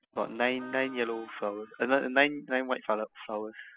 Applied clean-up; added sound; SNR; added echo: classical method spectral subtraction.